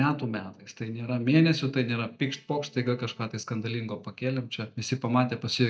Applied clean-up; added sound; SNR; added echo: neural mask model DeepFilterNet 3.